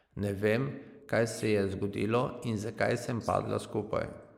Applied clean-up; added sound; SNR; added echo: neural mask model Resemble Enhance denoiser.